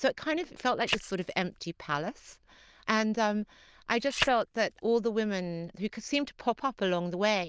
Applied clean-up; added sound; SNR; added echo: neural diffusion model UNIVERSE++.